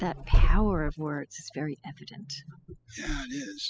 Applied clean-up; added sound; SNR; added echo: classical method spectral subtraction.